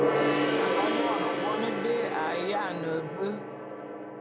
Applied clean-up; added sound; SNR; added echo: none; Gong; -4 dB; none.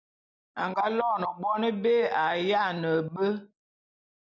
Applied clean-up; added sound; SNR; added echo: none; none; none; none.